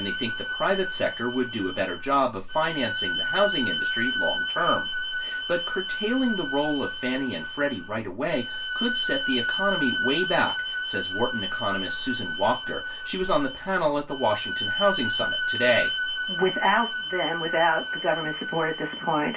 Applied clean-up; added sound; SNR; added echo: none; Bowed string instrument; 3 dB; reverberation time 0.2 s.